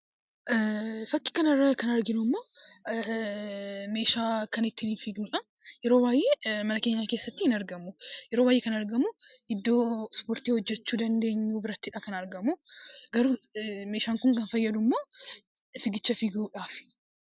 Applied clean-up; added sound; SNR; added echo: none; none; none; none.